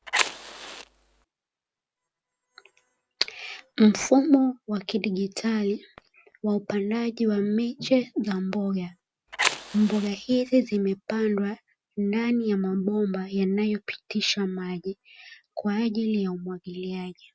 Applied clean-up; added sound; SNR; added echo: none; Fire; 5 dB; none.